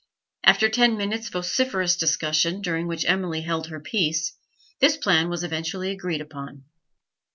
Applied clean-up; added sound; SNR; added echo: none; none; none; none.